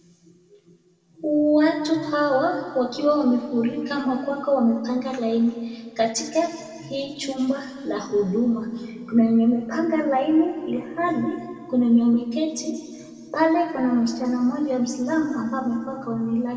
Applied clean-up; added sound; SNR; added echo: none; none; none; reverberation time 2.1 s.